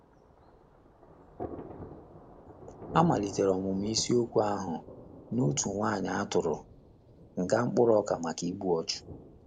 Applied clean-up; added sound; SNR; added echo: none; Thunder; 15 dB; none.